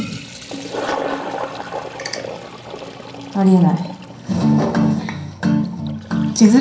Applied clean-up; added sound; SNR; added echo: none; Toilet flush; 11 dB; reverberation time 0.6 s.